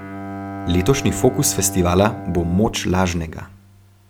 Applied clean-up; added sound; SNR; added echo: none; Bowed string instrument; 11 dB; none.